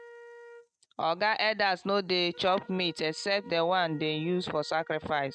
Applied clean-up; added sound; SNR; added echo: neural mask model RNNoise.